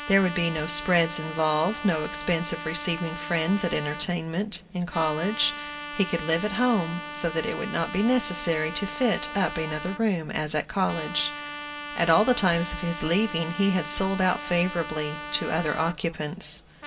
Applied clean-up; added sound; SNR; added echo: none; Trumpet; 10 dB; reverberation time 1.9 s.